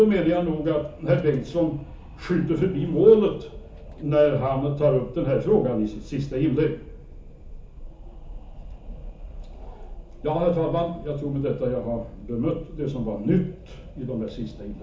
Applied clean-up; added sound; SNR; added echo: none; Wind; 16 dB; reverberation time 0.7 s.